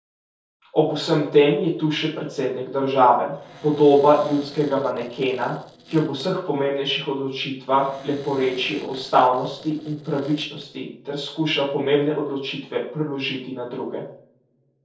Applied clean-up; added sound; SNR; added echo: neural separator model SepFormer DNS4.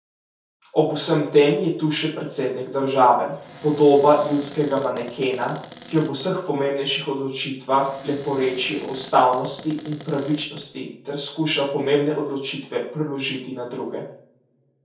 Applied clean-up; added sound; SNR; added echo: none; Cupboard open or close; 18 dB; reverberation time 0.6 s.